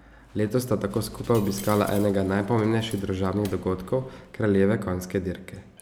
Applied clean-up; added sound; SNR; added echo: none; Coin (dropping); 19 dB; none.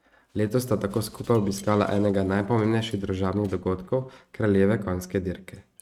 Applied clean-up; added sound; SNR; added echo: neural mask model RNNoise.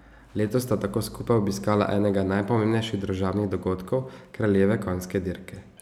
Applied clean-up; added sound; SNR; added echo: none; none; none; none.